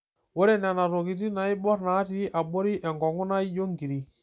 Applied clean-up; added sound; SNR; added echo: none; none; none; none.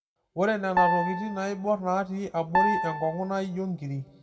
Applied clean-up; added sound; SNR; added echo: none; Piano; 0 dB; reverberation time 1.7 s.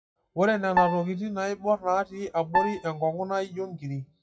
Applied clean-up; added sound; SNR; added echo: classical method WPE with log-MMSE.